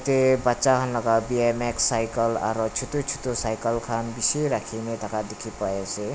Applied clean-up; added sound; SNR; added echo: none; none; none; none.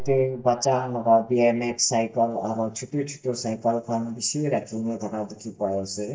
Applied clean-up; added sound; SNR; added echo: neural mask model DeepFilterNet 3.